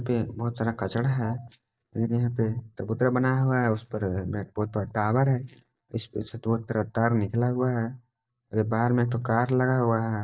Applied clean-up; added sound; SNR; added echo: neural mask model DeepFilterNet 3.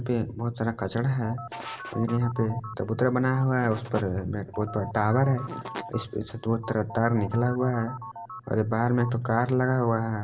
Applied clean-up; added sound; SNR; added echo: none; Telephone; 15 dB; reverberation time 0.5 s.